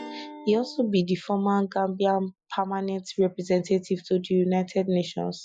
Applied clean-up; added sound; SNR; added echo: classical method Wiener filter.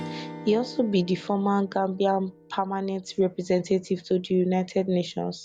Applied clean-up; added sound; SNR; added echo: none; Strum; 19 dB; none.